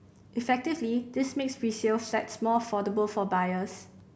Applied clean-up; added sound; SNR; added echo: none; none; none; none.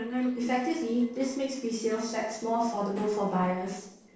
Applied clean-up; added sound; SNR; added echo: neural separator model SepFormer DNS4.